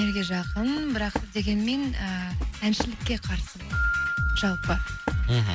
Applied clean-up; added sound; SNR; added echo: none; Keyboard (musical) + Walk, footsteps; 7 dB; none.